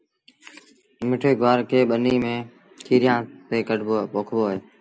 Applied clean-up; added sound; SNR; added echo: none; none; none; none.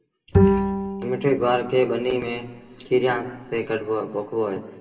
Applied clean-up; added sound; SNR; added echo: none; Bowed string instrument; 1 dB; reverberation time 1.4 s.